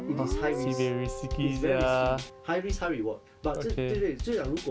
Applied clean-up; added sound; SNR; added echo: none; Bass drum / Snare drum / Drum kit + Guitar; 6 dB; none.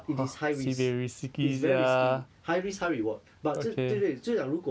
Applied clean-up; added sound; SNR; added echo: none; none; none; none.